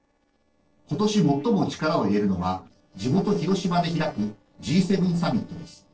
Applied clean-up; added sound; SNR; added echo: neural separator model SepFormer DNS4.